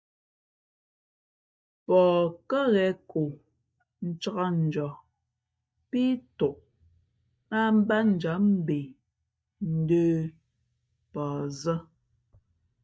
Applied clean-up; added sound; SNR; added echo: neural mask model DeepFilterNet 3.